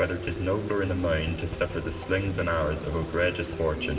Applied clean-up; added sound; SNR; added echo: none; Rain; 19 dB; reverberation time 2.7 s.